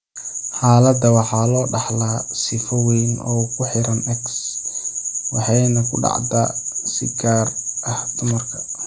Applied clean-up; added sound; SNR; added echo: none; none; none; none.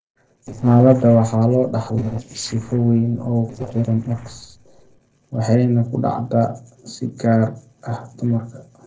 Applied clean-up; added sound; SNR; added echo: neural separator model SepFormer DNS4.